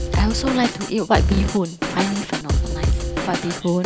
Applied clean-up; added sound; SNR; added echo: none; Drum kit; -1 dB; none.